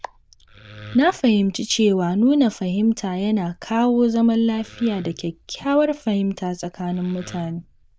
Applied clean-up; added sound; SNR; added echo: neural diffusion model UNIVERSE++.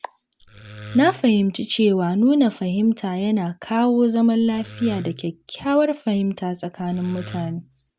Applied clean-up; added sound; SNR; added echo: none; Wood; 17 dB; none.